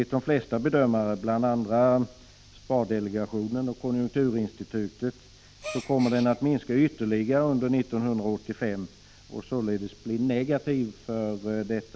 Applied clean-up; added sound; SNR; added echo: none; Gasp; 14 dB; none.